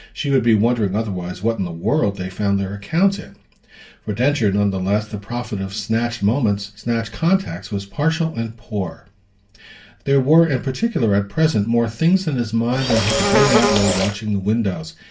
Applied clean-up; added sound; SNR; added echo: none; Insect; -1 dB; reverberation time 0.2 s.